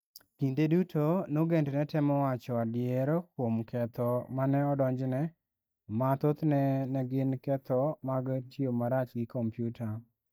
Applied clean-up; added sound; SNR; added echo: neural mask model DeepFilterNet 3.